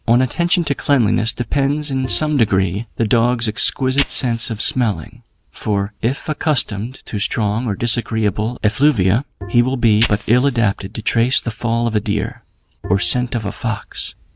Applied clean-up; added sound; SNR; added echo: none; Bowed string instrument + Fire; 17 dB; none.